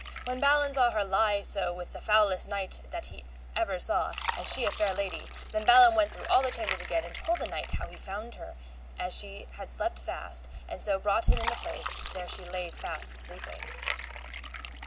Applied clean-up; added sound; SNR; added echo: none; Fill (with liquid); 13 dB; none.